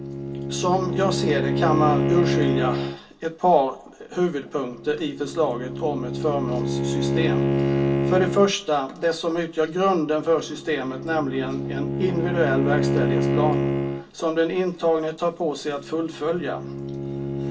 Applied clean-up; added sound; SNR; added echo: none; Bowed string instrument; 1 dB; reverberation time 0.2 s.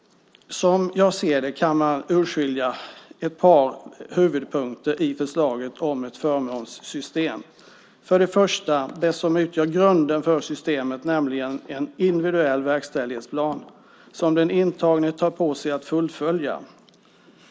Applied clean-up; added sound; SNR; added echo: none; none; none; none.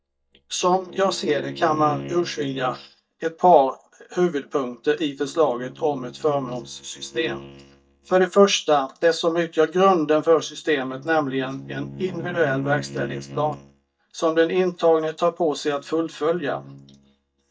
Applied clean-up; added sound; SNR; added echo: neural mask model DeepFilterNet 3.